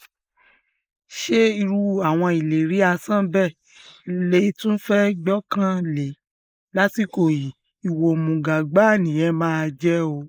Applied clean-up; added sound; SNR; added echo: neural mask model Resemble Enhance denoiser.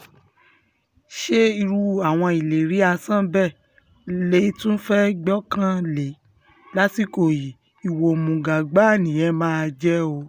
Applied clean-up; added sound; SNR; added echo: none; none; none; none.